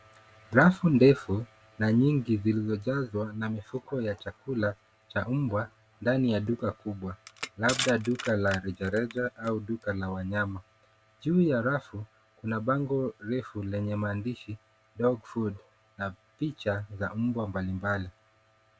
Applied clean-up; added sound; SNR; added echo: none; Crushing; 10 dB; none.